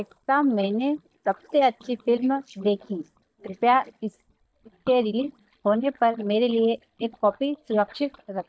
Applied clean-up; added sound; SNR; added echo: neural mask model DeepFilterNet 3.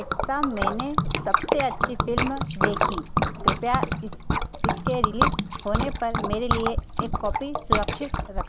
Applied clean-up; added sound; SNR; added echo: none; Liquid; -4 dB; none.